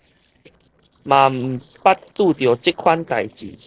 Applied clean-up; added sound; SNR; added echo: neural separator model SepFormer DNS4.